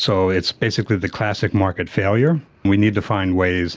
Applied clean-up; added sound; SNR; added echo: none; none; none; none.